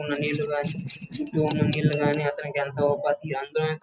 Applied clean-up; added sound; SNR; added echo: neural mask model RNNoise.